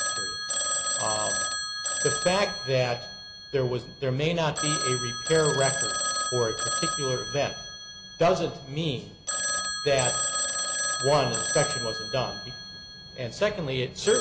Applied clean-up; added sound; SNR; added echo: none; Telephone; 1 dB; none.